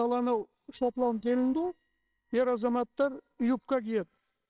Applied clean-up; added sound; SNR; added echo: neural separator model SepFormer WHAMR!.